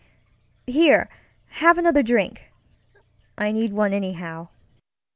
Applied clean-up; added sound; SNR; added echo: none; none; none; none.